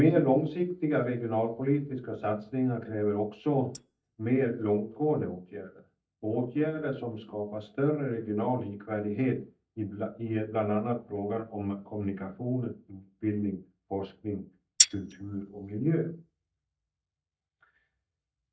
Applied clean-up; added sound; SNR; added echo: neural mask model DeepFilterNet 3.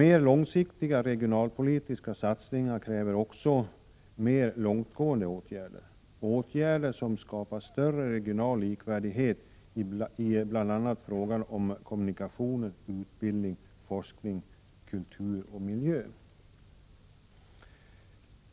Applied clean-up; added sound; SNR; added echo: none; none; none; none.